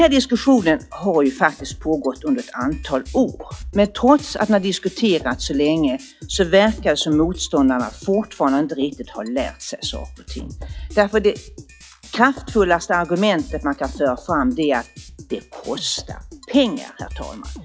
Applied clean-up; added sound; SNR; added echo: classical method log-MMSE.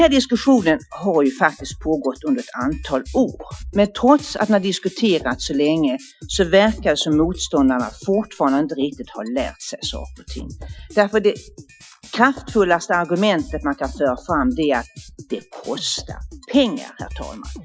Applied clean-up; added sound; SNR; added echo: classical method Wiener filter.